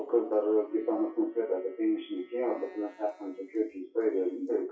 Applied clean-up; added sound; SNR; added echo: classical method WPE with log-MMSE.